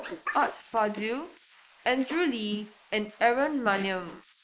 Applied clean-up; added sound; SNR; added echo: neural mask model Resemble Enhance denoiser.